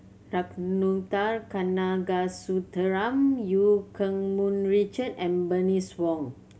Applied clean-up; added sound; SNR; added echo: none; none; none; none.